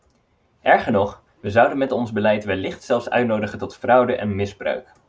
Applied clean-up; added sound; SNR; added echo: none; none; none; none.